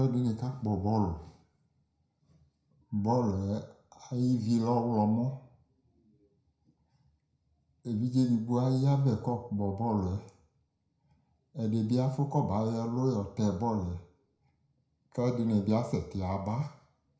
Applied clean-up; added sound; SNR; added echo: none; none; none; reverberation time 0.5 s.